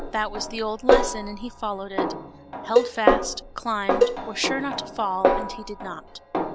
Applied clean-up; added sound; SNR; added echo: none; Cowbell + Snare drum; -5 dB; none.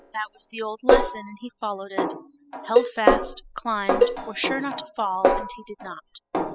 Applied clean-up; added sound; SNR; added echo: classical method spectral subtraction.